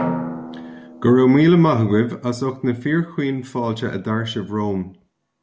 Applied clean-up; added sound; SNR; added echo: none; Drum; 14 dB; none.